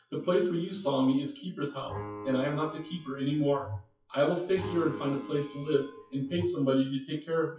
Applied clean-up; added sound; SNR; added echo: classical method WPE with log-MMSE.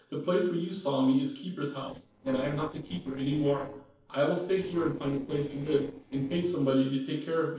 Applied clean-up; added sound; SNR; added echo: neural separator model SepFormer DNS4.